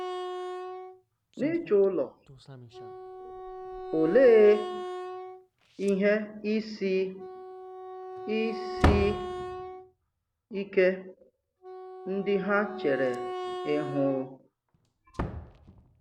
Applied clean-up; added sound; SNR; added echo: none; Slam + Wind instrument, woodwind instrument; 7 dB; none.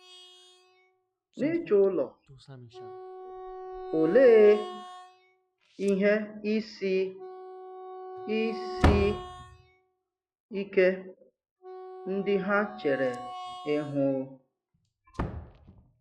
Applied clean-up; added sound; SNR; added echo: classical method log-MMSE.